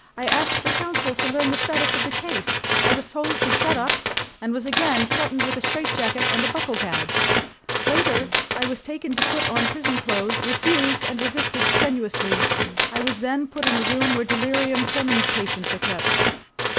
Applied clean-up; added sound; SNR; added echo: none; Tools; -3 dB; none.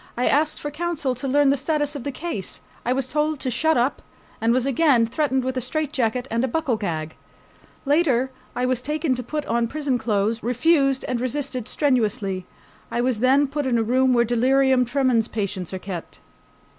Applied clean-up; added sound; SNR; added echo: none; none; none; none.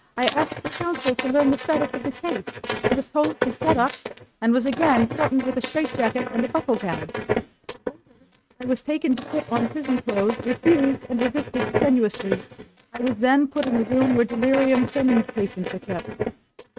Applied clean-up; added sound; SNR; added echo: neural mask model RNNoise.